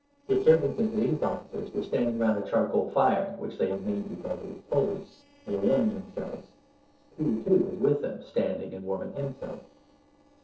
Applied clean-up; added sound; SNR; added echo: neural separator model SepFormer DNS4.